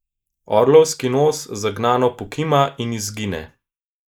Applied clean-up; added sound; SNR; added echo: neural mask model Resemble Enhance denoiser.